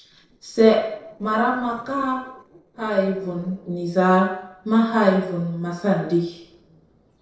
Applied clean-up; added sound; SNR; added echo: neural separator model SepFormer DNS4.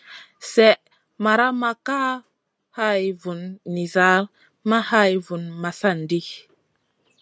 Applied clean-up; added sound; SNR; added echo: none; none; none; none.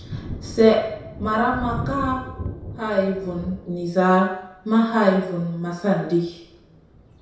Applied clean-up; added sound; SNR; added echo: none; Thunder; 13 dB; reverberation time 0.7 s.